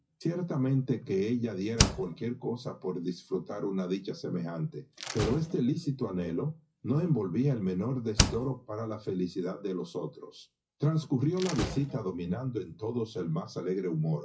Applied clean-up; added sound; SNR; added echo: classical method WPE with log-MMSE.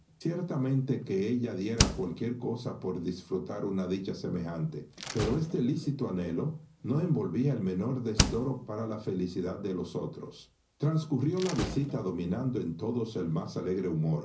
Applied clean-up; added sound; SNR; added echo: none; Slam; 8 dB; reverberation time 0.5 s.